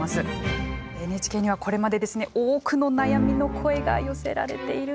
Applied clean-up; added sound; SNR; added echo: none; none; none; none.